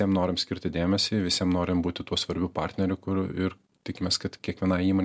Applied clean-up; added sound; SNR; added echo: none; none; none; none.